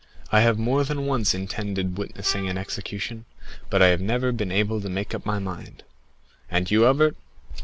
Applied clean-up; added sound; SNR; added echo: none; Trumpet; 17 dB; none.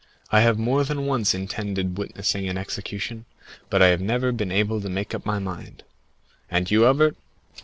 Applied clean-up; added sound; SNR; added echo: neural separator model SepFormer DNS4.